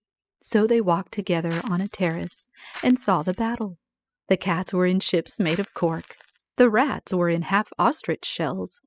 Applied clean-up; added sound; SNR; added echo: classical method spectral subtraction.